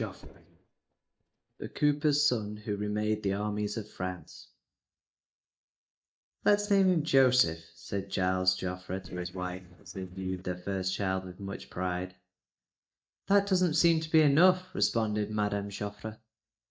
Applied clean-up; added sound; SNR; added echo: neural mask model DeepFilterNet 3.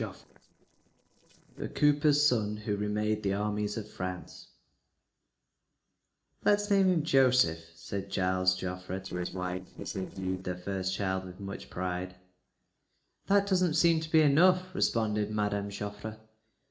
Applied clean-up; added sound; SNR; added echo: neural separator model SepFormer DNS4.